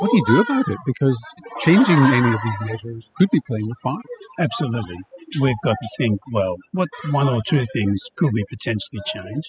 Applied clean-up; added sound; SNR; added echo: classical method spectral subtraction.